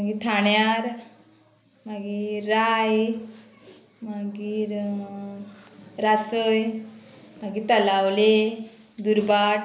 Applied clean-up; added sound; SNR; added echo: none; none; none; none.